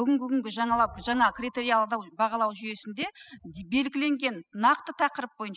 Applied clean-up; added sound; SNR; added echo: classical method spectral subtraction.